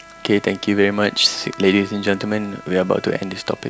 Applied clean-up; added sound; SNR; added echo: none; Bowed string instrument; 20 dB; none.